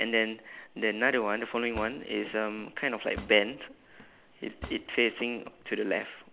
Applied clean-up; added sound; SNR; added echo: none; Cutlery, silverware / Drawer open or close; 17 dB; none.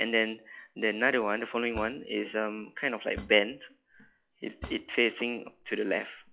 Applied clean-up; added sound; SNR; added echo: classical method log-MMSE.